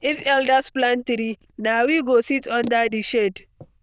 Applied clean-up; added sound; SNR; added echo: neural diffusion model UNIVERSE++.